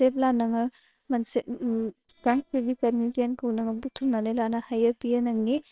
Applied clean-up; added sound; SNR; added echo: neural separator model SepFormer WHAMR!.